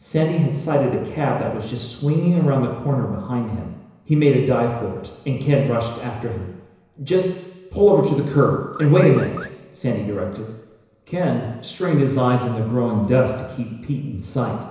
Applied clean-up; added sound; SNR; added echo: none; Car; 16 dB; reverberation time 1.0 s.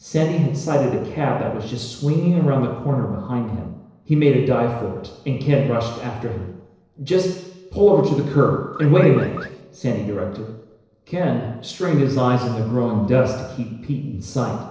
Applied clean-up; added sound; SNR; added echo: neural separator model SepFormer DNS4.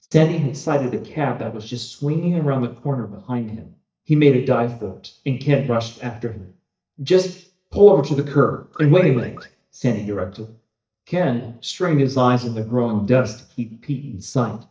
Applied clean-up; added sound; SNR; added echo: neural mask model DeepFilterNet 3.